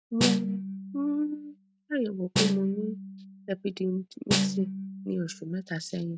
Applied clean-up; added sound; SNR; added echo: none; Snare drum; 0 dB; none.